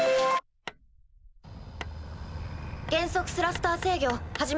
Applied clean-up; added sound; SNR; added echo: none; Hammer; 16 dB; none.